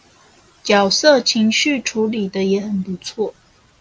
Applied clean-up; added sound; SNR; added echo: none; none; none; none.